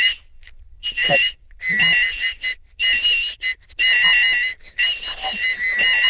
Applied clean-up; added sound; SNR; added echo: neural diffusion model UNIVERSE++.